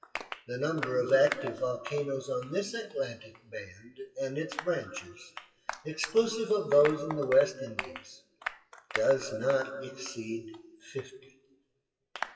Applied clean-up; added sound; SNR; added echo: classical method WPE with log-MMSE.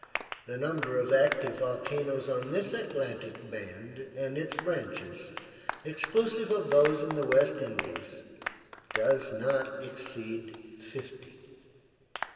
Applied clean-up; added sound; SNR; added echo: none; Applause; 11 dB; reverberation time 2.5 s.